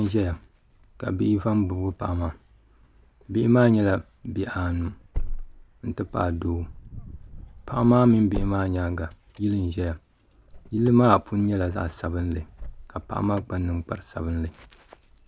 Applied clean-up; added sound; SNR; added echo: none; Wind; 14 dB; none.